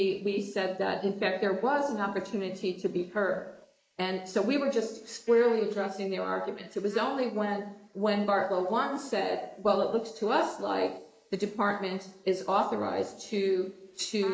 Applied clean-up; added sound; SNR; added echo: neural mask model Resemble Enhance denoiser.